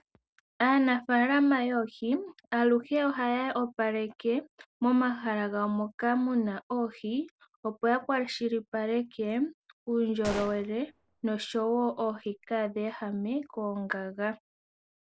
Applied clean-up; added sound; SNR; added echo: none; Gunshot, gunfire; 15 dB; none.